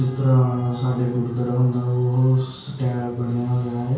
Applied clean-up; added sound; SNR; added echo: none; none; none; reverberation time 0.6 s.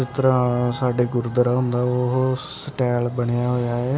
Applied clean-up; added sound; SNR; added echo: none; none; none; none.